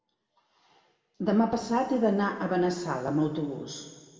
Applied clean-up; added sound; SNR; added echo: none; none; none; reverberation time 1.9 s.